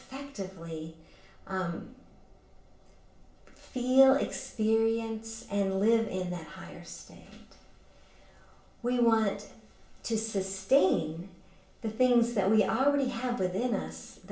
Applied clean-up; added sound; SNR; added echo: none; none; none; reverberation time 0.4 s.